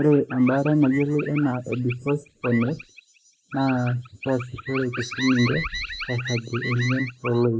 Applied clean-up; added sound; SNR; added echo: neural mask model Resemble Enhance denoiser.